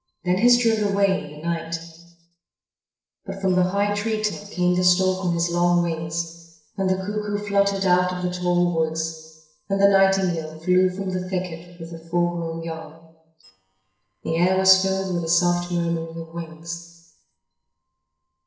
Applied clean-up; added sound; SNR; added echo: neural separator model SepFormer DNS4.